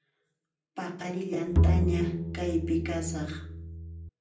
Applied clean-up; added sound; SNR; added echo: none; Bowed string instrument; -5 dB; reverberation time 0.6 s.